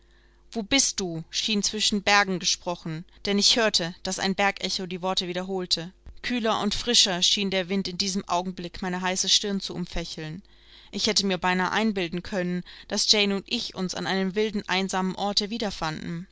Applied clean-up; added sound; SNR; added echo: none; none; none; none.